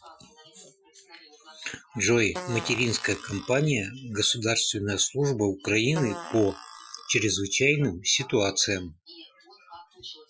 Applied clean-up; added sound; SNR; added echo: classical method Wiener filter.